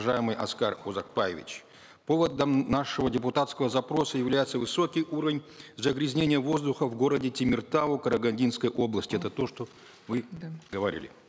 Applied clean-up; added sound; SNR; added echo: none; none; none; none.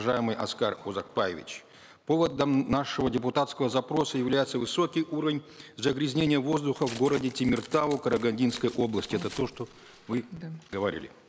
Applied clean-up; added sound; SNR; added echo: none; Tearing; 19 dB; none.